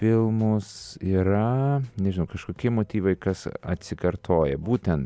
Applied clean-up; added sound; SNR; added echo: none; none; none; none.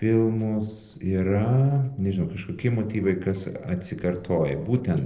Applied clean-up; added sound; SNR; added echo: neural separator model SepFormer DNS4.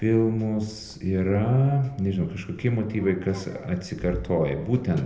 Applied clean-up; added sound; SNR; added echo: none; Sliding door; 19 dB; reverberation time 0.6 s.